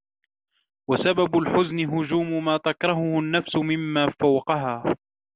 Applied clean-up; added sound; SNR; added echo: none; none; none; none.